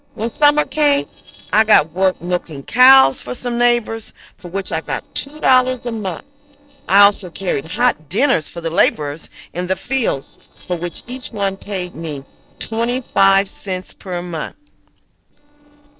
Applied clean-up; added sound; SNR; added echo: neural separator model SepFormer DNS4.